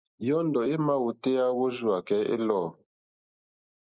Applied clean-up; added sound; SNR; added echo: neural mask model Resemble Enhance denoiser.